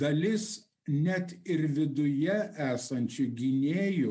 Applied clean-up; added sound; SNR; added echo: none; none; none; none.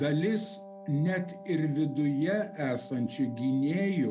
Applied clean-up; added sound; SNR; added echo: none; Wind instrument, woodwind instrument; 17 dB; none.